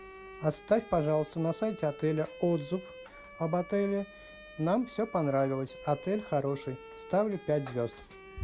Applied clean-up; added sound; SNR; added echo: none; Bowed string instrument; 17 dB; none.